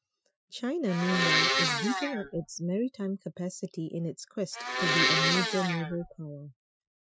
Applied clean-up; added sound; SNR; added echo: classical method Wiener filter.